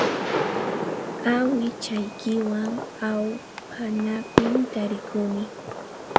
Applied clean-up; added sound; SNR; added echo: none; Fireworks; 1 dB; none.